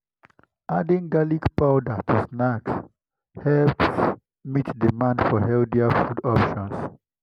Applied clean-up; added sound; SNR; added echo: none; none; none; none.